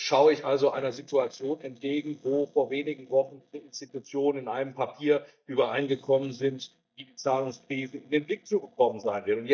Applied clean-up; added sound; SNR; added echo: neural mask model DeepFilterNet 3.